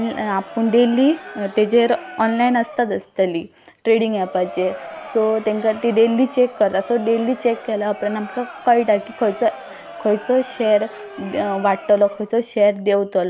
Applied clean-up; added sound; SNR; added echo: none; Crowd; 17 dB; none.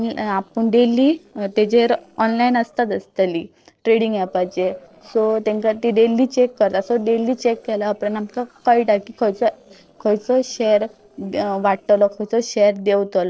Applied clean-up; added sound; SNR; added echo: neural separator model SepFormer DNS4.